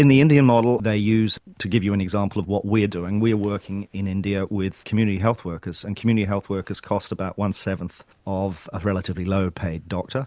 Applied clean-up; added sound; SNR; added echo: none; none; none; none.